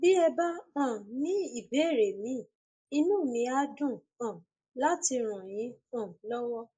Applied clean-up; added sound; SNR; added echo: neural mask model Resemble Enhance denoiser.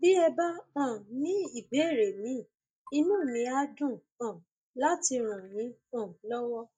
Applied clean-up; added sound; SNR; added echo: neural mask model DeepFilterNet 3.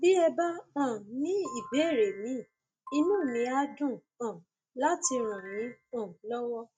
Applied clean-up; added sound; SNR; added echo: neural mask model RNNoise.